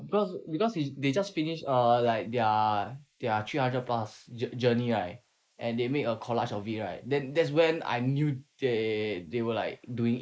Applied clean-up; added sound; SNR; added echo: neural mask model Resemble Enhance denoiser.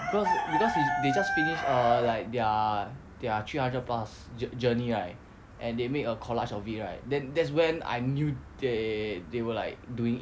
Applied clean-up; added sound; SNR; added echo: none; Chicken, rooster; 6 dB; none.